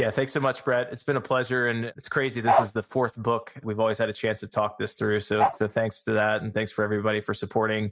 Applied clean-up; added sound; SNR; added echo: neural mask model RNNoise.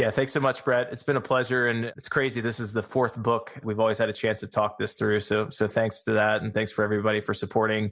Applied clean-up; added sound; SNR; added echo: none; none; none; none.